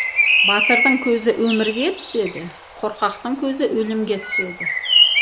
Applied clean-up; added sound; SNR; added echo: none; Bird; -1 dB; none.